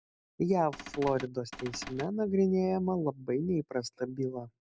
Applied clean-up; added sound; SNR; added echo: none; Cupboard open or close / Door; 12 dB; none.